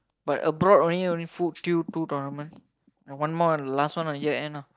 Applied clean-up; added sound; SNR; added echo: neural mask model DeepFilterNet 3.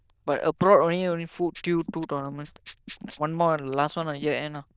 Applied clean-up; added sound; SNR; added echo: neural diffusion model UNIVERSE++.